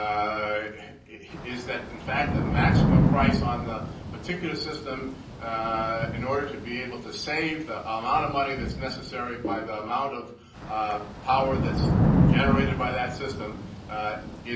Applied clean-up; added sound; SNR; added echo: none; Thunder / Rain; -2 dB; reverberation time 0.6 s.